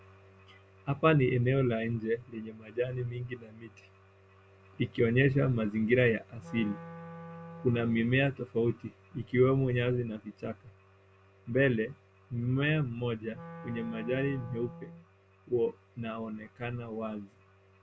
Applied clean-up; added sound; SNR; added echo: none; Wind instrument, woodwind instrument; 15 dB; none.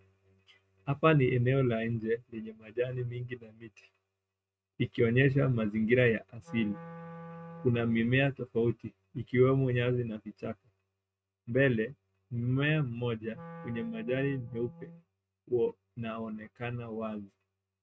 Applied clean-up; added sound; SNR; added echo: neural mask model RNNoise.